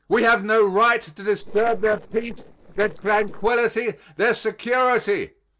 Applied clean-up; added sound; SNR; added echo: neural separator model SepFormer DNS4.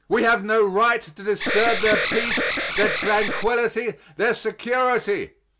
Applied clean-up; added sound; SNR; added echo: none; Alarm; 1 dB; none.